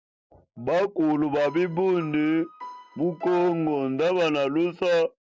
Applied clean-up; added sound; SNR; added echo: none; Piano; 19 dB; none.